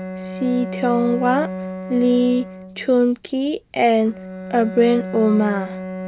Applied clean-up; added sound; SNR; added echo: none; Bowed string instrument; 11 dB; none.